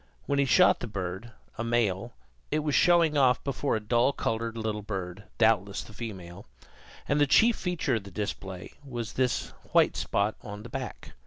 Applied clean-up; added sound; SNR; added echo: none; none; none; none.